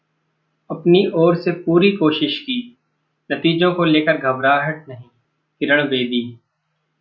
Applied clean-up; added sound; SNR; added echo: none; none; none; none.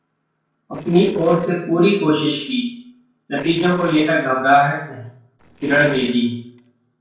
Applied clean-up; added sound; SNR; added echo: neural separator model SepFormer DNS4.